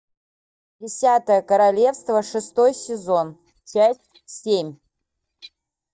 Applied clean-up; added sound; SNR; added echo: neural mask model DeepFilterNet 3.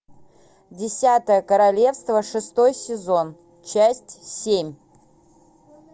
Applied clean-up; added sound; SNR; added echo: none; none; none; none.